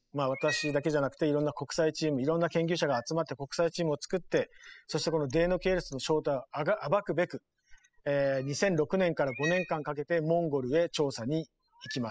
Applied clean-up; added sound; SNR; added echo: classical method spectral subtraction.